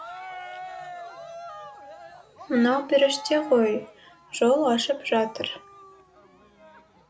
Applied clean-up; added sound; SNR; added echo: none; Cheering; 16 dB; none.